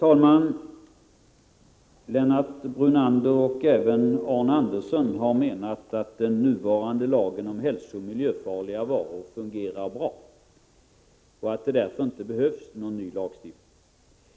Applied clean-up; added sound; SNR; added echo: none; none; none; none.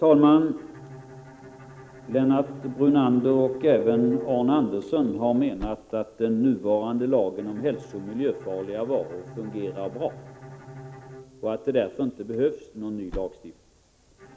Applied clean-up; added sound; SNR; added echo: none; Slam / Car + Bowed string instrument; 19 dB; none.